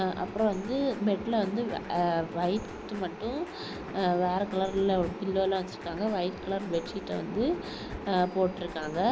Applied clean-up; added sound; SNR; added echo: none; Drum kit; 20 dB; none.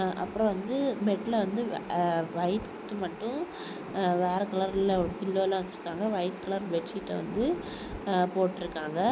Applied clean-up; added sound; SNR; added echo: none; none; none; none.